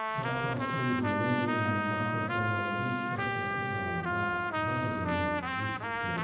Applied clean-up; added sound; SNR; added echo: none; Trumpet; -2 dB; reverberation time 2.0 s.